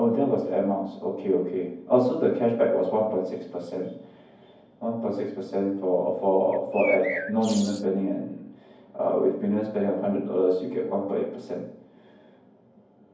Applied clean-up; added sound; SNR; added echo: none; Bird; 9 dB; reverberation time 0.9 s.